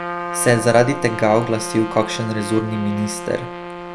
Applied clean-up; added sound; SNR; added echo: none; Trumpet; 9 dB; none.